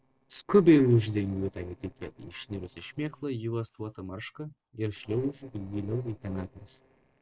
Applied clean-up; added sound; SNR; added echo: neural separator model SepFormer DNS4.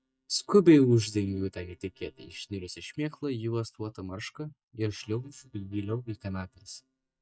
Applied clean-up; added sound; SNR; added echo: neural mask model DeepFilterNet 3.